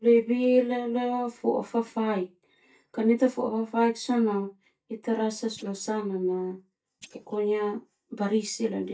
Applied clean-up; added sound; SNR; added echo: neural mask model DeepFilterNet 3.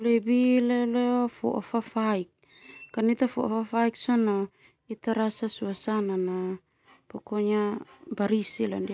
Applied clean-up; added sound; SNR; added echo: none; none; none; none.